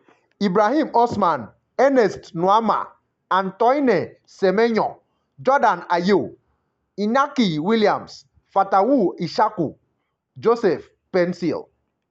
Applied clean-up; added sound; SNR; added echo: none; none; none; none.